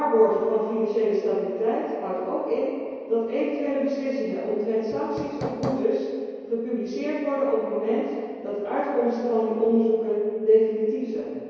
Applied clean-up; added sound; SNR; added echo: none; Hammer; 9 dB; reverberation time 2.2 s.